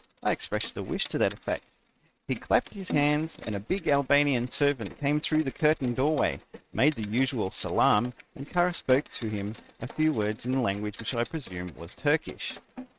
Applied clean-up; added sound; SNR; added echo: neural mask model RNNoise.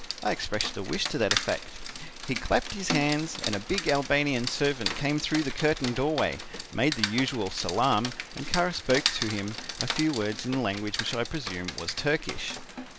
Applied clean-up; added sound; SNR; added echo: none; Rain; 7 dB; none.